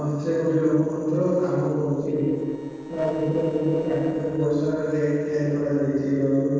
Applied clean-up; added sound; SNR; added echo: neural separator model SepFormer DNS4.